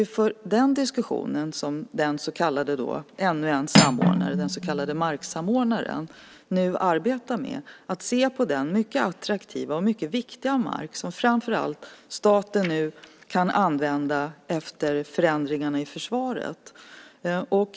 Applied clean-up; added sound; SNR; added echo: none; Cutlery, silverware; 0 dB; none.